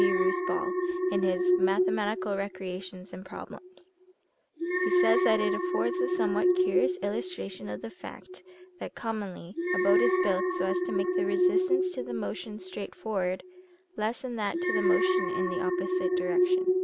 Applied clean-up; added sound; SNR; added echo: none; Alarm; -4 dB; none.